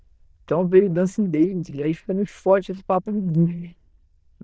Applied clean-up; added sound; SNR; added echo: neural diffusion model UNIVERSE++.